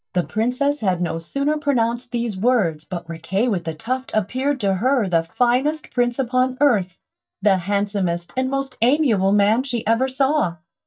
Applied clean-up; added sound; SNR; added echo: neural mask model DeepFilterNet 3.